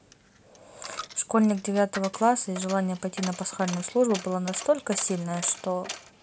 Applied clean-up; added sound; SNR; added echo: none; Coin (dropping); 14 dB; none.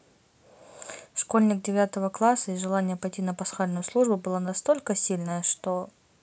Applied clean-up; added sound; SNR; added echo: none; none; none; none.